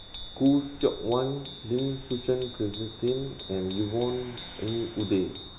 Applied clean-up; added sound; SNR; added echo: none; Vehicle + Bicycle bell; 12 dB; none.